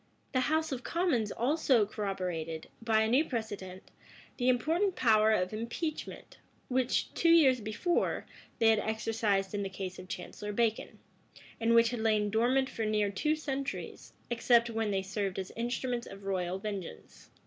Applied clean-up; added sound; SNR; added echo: none; none; none; none.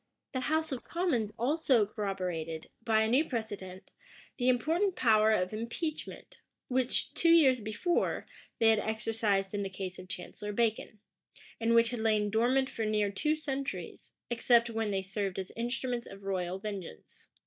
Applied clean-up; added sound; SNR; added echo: neural mask model DeepFilterNet 3.